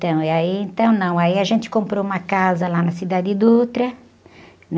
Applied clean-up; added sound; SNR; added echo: none; none; none; none.